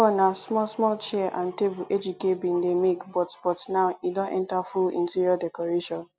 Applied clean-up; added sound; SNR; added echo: none; none; none; none.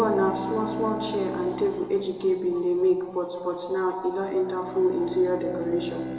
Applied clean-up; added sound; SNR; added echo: none; Bowed string instrument; 10 dB; reverberation time 1.8 s.